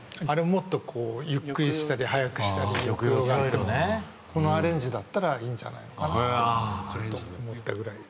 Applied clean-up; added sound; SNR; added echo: none; Clapping; 12 dB; none.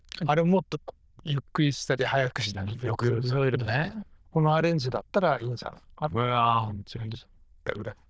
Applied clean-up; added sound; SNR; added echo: neural diffusion model UNIVERSE++.